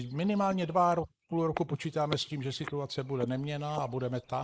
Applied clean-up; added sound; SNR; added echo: neural mask model Resemble Enhance denoiser.